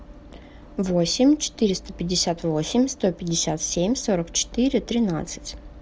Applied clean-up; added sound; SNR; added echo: none; none; none; none.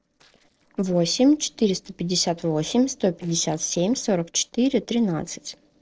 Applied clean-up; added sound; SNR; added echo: neural separator model SepFormer DNS4.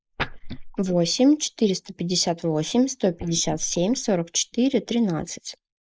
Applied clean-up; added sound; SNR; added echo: neural mask model Resemble Enhance denoiser.